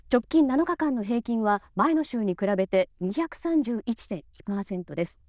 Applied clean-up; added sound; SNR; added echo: neural diffusion model UNIVERSE++.